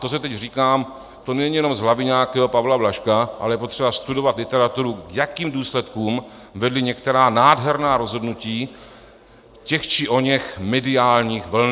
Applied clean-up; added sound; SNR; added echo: none; none; none; none.